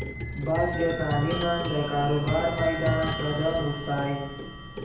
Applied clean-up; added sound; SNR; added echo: none; Clock; 4 dB; reverberation time 0.8 s.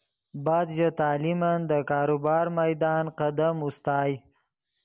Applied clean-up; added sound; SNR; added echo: none; none; none; none.